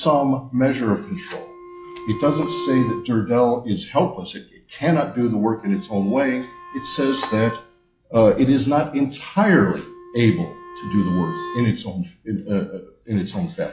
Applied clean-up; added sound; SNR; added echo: classical method log-MMSE.